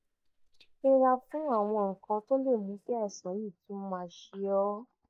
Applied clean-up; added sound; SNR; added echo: neural mask model DeepFilterNet 3.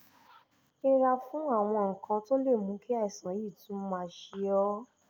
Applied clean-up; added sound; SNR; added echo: none; none; none; none.